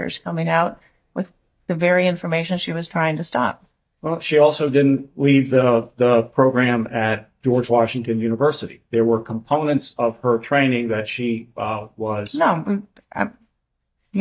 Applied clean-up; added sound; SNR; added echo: neural mask model DeepFilterNet 3.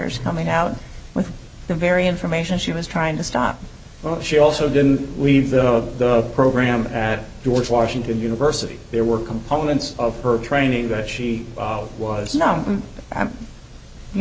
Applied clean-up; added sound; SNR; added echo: none; Rattle (instrument); 19 dB; none.